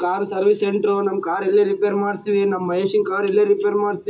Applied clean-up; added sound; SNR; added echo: none; none; none; reverberation time 0.2 s.